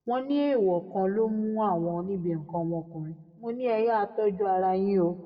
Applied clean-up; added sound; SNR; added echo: none; none; none; reverberation time 0.9 s.